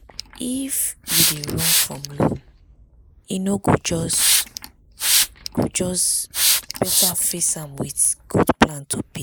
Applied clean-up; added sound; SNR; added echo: neural mask model Resemble Enhance denoiser.